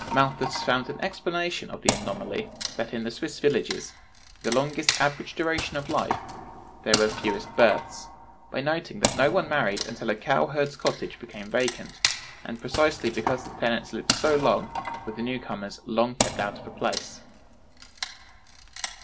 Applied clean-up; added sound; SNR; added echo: none; Wood; 6 dB; none.